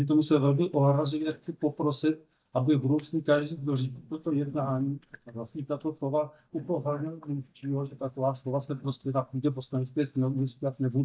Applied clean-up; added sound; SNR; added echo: neural mask model DeepFilterNet 3.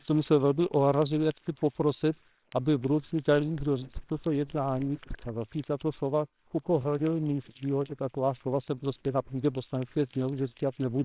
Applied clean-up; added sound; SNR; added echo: neural separator model SepFormer WHAMR!.